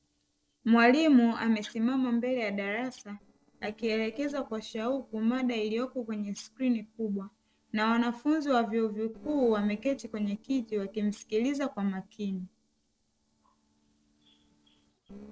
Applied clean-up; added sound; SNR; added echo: neural separator model SepFormer DNS4.